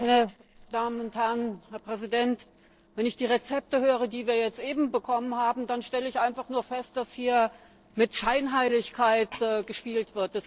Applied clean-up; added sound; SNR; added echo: neural separator model SepFormer DNS4.